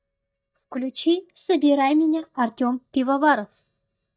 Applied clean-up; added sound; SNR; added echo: neural mask model DeepFilterNet 3.